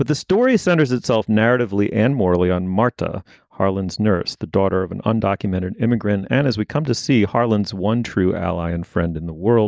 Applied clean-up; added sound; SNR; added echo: none; none; none; none.